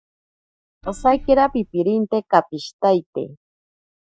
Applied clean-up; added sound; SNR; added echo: neural mask model DeepFilterNet 3.